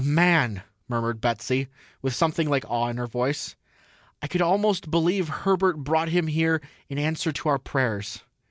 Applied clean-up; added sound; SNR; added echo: none; none; none; none.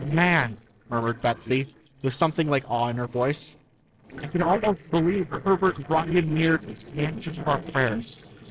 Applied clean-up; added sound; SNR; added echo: neural separator model SepFormer DNS4.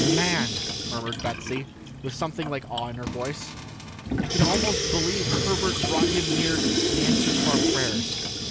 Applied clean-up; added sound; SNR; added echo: none; Sink (filling or washing) / Water tap, faucet; -5 dB; none.